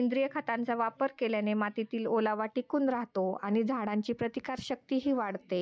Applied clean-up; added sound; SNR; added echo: none; none; none; none.